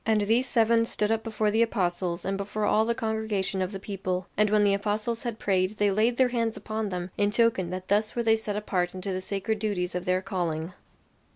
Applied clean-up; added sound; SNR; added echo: none; none; none; none.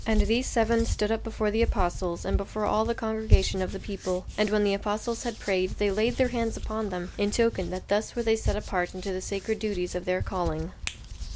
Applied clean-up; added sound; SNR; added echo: none; Hands; 4 dB; none.